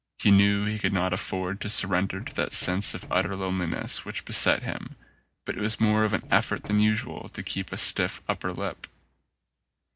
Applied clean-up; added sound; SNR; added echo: neural separator model SepFormer DNS4.